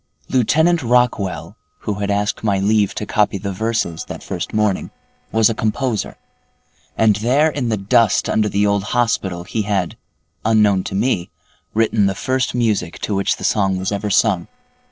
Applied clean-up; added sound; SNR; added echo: neural separator model SepFormer DNS4.